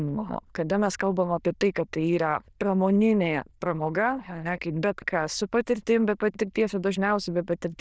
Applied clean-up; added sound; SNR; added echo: neural diffusion model UNIVERSE++.